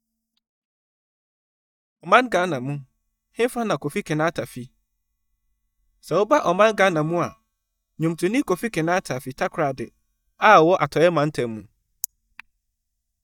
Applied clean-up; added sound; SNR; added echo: neural mask model DeepFilterNet 3.